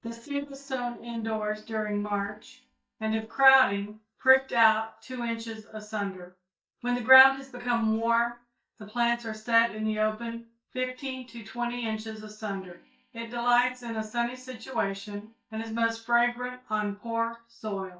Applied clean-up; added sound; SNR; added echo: neural mask model DeepFilterNet 3.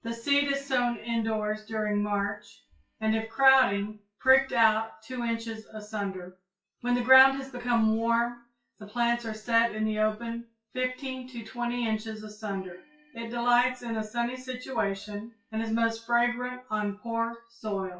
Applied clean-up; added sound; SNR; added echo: classical method WPE with log-MMSE.